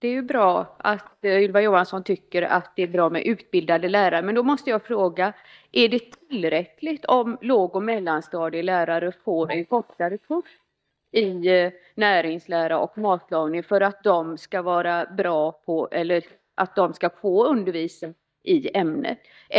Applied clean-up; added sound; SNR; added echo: neural mask model DeepFilterNet 3.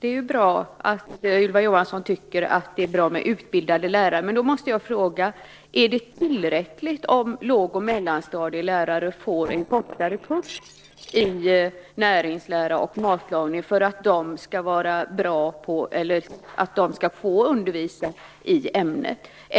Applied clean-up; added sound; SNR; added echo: neural separator model SepFormer DNS4.